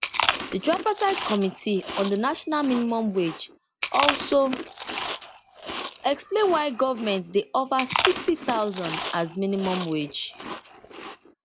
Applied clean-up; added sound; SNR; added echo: none; Chewing, mastication; 6 dB; none.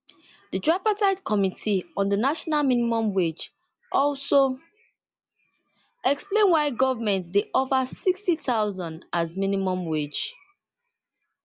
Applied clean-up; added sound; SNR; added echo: none; none; none; none.